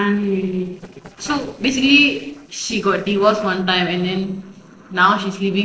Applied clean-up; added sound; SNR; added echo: neural separator model SepFormer DNS4.